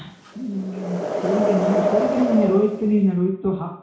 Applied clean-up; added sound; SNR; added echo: none; Wind; 4 dB; reverberation time 0.6 s.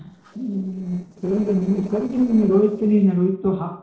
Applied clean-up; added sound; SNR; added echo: neural separator model SepFormer DNS4.